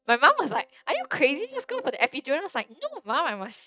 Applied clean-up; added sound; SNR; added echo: neural mask model DeepFilterNet 3.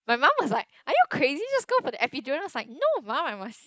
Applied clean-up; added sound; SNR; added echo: neural mask model Resemble Enhance denoiser.